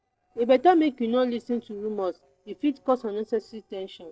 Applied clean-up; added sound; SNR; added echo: neural separator model SepFormer DNS4.